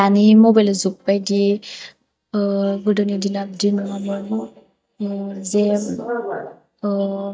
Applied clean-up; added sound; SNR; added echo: neural mask model DeepFilterNet 3.